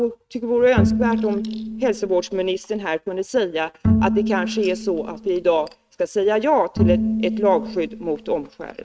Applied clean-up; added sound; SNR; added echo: neural mask model RNNoise.